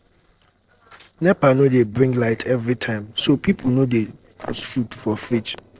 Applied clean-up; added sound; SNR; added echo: neural separator model SepFormer DNS4.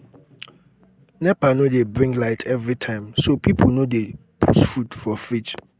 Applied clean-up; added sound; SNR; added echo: none; none; none; none.